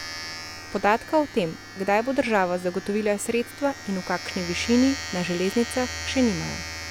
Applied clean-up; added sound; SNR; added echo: none; Domestic sounds, home sounds; 11 dB; none.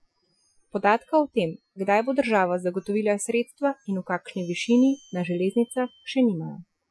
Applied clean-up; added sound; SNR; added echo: classical method Wiener filter.